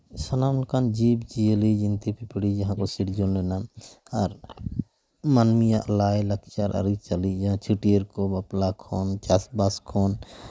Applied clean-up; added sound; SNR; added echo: neural mask model Resemble Enhance denoiser.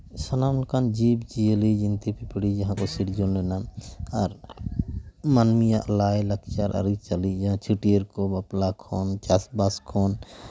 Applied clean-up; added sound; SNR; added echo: none; Guitar; 19 dB; none.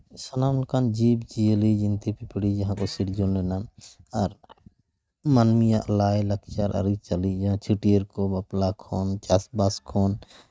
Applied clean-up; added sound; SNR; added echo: neural mask model RNNoise.